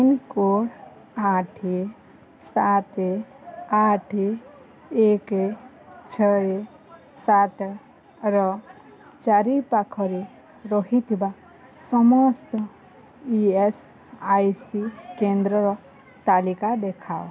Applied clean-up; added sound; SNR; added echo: none; none; none; none.